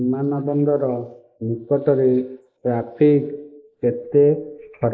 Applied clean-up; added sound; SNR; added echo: neural mask model Resemble Enhance denoiser.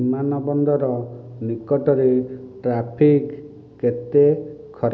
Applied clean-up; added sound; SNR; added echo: none; none; none; none.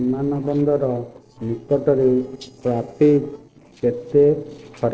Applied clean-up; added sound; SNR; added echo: neural separator model SepFormer DNS4.